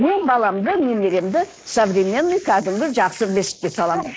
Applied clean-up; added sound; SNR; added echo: neural mask model Resemble Enhance denoiser.